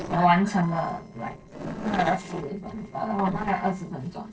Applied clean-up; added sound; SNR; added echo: neural separator model SepFormer DNS4.